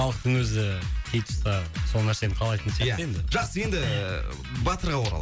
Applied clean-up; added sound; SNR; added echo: none; none; none; none.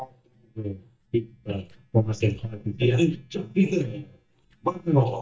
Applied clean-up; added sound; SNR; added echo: neural mask model DeepFilterNet 3.